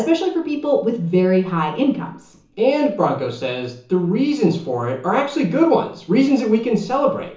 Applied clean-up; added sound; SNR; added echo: none; none; none; reverberation time 0.7 s.